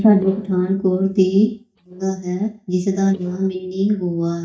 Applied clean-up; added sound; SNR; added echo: neural mask model DeepFilterNet 3.